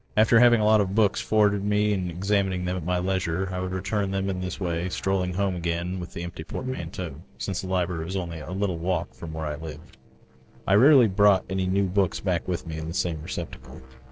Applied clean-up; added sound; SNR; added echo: neural separator model SepFormer DNS4.